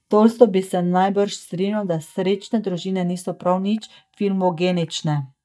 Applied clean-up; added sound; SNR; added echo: neural mask model DeepFilterNet 3.